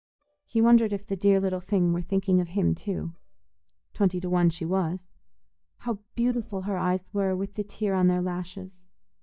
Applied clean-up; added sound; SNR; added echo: neural mask model DeepFilterNet 3.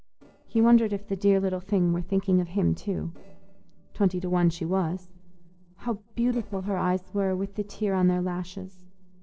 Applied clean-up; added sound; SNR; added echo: neural separator model SepFormer DNS4.